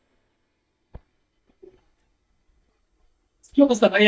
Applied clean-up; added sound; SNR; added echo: neural mask model DeepFilterNet 3.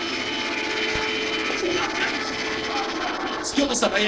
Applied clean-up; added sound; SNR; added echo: neural separator model SepFormer DNS4.